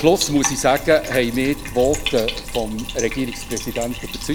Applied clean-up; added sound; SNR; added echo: none; Bathtub (filling or washing); 9 dB; none.